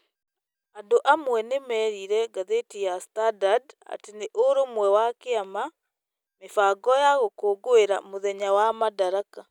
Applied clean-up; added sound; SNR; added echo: none; none; none; none.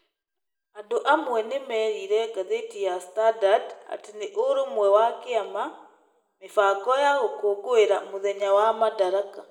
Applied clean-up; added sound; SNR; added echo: none; none; none; reverberation time 0.8 s.